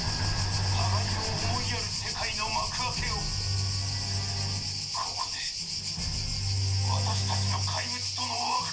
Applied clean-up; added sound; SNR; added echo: none; Cricket; 3 dB; reverberation time 0.3 s.